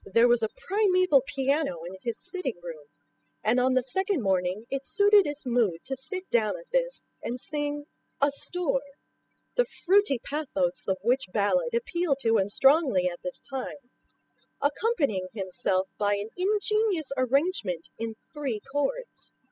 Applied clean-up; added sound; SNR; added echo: classical method spectral subtraction.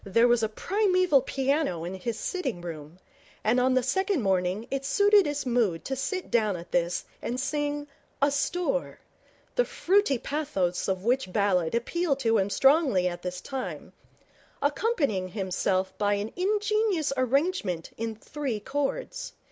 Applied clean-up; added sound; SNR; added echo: none; none; none; none.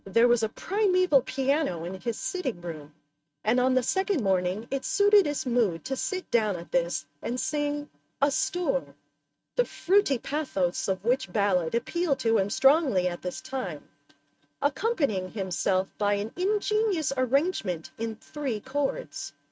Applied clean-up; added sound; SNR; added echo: neural mask model RNNoise.